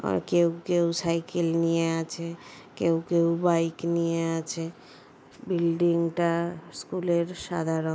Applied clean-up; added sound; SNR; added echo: none; none; none; none.